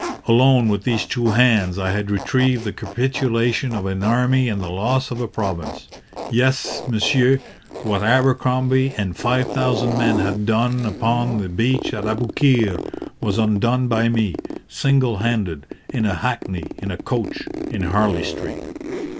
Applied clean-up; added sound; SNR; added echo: none; Zipper (clothing); 10 dB; none.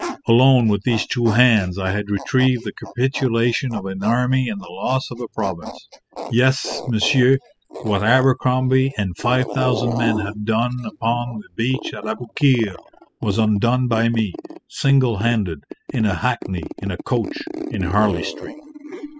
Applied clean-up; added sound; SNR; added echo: classical method spectral subtraction.